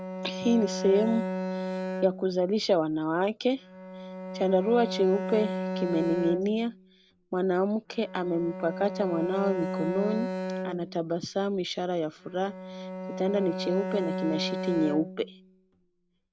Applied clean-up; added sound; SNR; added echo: none; Bowed string instrument; 6 dB; none.